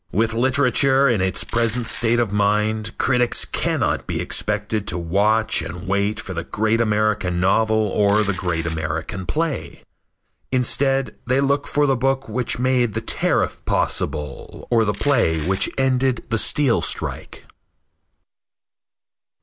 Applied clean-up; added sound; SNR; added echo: none; Domestic sounds, home sounds; 15 dB; none.